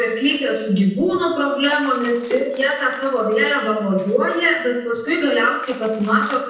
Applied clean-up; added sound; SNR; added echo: neural separator model SepFormer DNS4.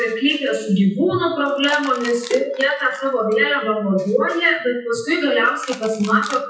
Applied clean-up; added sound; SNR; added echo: classical method WPE with log-MMSE.